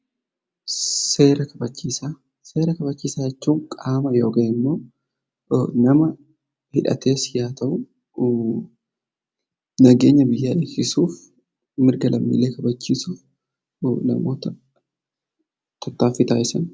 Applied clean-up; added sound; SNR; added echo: none; none; none; none.